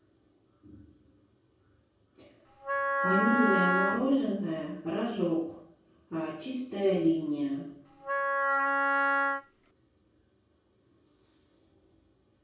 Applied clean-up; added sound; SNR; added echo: none; Wind instrument, woodwind instrument; -5 dB; reverberation time 0.6 s.